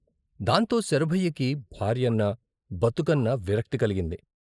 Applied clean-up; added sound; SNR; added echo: neural mask model Resemble Enhance denoiser.